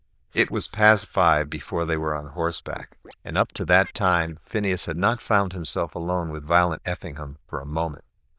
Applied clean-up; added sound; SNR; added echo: neural diffusion model UNIVERSE++.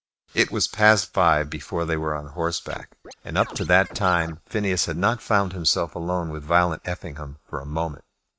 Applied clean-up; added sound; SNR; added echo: neural mask model RNNoise.